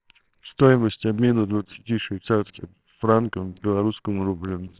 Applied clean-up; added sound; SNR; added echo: neural separator model SepFormer WHAMR!.